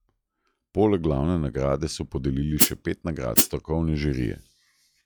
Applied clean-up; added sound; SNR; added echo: classical method log-MMSE.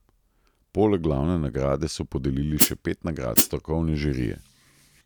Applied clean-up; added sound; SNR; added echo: none; Hi-hat; -5 dB; none.